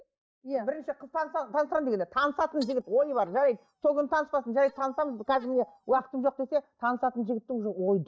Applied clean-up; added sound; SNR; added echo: neural mask model DeepFilterNet 3.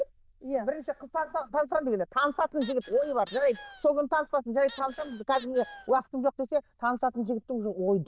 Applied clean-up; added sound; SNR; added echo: neural diffusion model UNIVERSE++.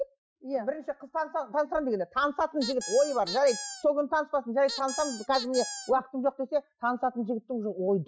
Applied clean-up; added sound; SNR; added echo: classical method Wiener filter.